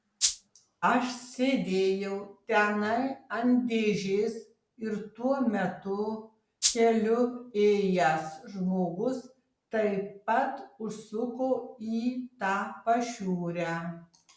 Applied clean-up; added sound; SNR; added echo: none; Rattle (instrument); 0 dB; none.